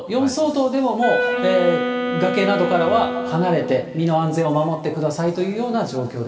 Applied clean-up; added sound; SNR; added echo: none; Wind instrument, woodwind instrument; 4 dB; reverberation time 2.2 s.